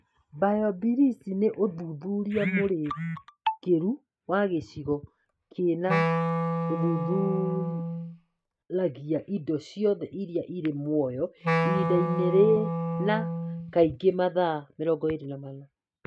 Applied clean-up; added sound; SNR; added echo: neural mask model RNNoise.